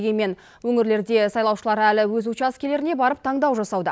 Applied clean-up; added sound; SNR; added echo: none; none; none; none.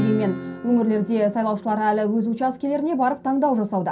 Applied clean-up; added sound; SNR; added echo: none; Acoustic guitar / Strum; 13 dB; reverberation time 0.3 s.